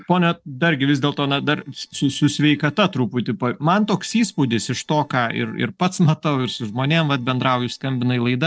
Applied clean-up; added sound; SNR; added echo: neural separator model SepFormer DNS4.